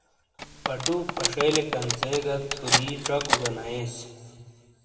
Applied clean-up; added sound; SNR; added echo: none; Cutlery, silverware; -1 dB; reverberation time 2.0 s.